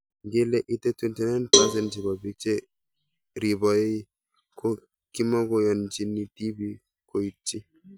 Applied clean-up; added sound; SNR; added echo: none; Cowbell; -1 dB; none.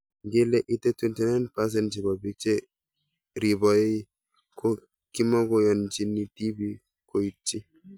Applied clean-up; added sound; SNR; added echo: none; none; none; none.